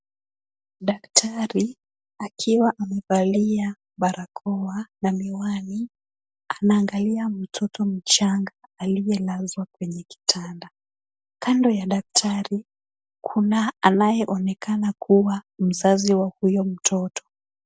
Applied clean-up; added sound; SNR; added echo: none; none; none; none.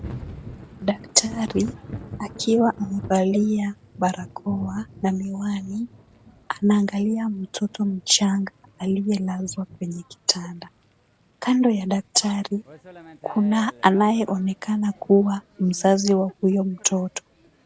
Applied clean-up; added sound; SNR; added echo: none; Thunder / Rain; 19 dB; none.